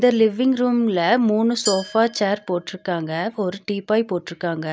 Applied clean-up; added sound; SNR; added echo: none; Glass; 16 dB; none.